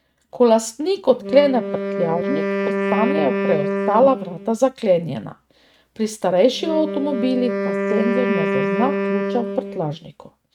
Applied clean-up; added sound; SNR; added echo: neural mask model RNNoise.